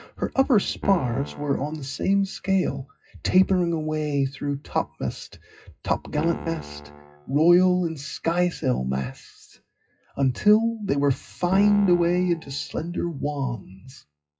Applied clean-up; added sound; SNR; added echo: classical method WPE with log-MMSE.